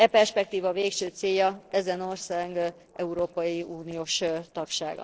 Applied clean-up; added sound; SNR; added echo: neural separator model SepFormer DNS4.